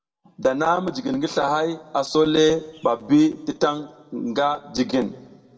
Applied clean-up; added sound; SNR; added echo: none; none; none; reverberation time 0.9 s.